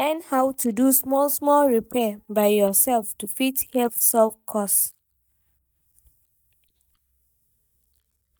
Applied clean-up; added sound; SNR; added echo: neural mask model DeepFilterNet 3.